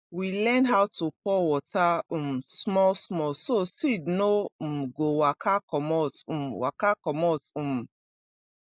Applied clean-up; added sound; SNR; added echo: neural mask model Resemble Enhance denoiser.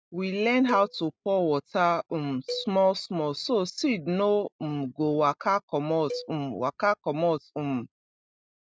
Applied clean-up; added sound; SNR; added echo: neural mask model RNNoise.